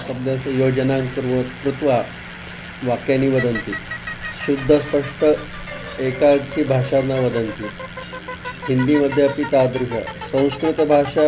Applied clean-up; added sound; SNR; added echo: none; Bicycle; 12 dB; none.